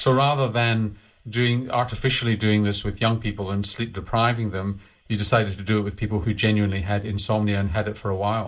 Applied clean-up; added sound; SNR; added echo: none; none; none; reverberation time 0.2 s.